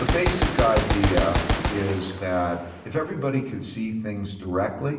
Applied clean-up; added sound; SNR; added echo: none; Gunshot, gunfire; 1 dB; reverberation time 0.9 s.